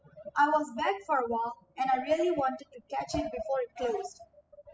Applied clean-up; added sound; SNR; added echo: classical method spectral subtraction.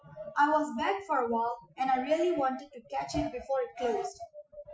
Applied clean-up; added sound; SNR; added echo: classical method Wiener filter.